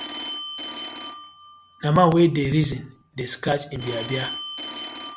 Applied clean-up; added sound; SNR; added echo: none; Telephone; 11 dB; none.